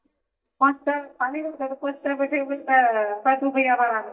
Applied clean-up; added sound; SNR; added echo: neural mask model DeepFilterNet 3.